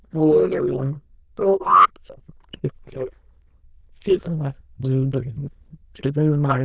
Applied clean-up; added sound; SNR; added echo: neural diffusion model UNIVERSE++.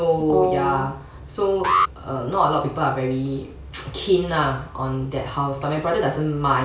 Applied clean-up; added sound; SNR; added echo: none; Alarm; 4 dB; none.